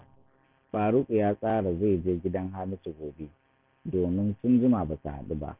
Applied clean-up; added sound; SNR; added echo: none; none; none; none.